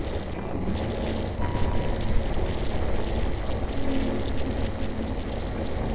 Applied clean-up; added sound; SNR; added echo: neural separator model SepFormer DNS4.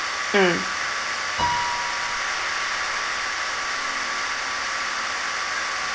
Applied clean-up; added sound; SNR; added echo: none; Piano; 11 dB; none.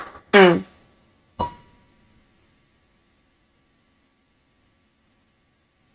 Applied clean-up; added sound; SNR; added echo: neural mask model RNNoise.